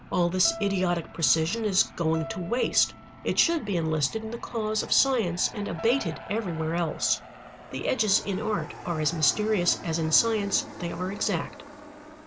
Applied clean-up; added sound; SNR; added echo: none; Keyboard (musical) + Aircraft; 15 dB; none.